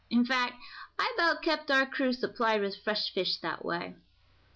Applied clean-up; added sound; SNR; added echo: none; none; none; none.